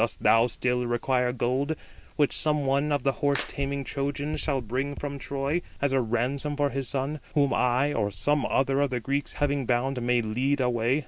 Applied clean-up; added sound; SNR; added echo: none; Splash, splatter; 16 dB; none.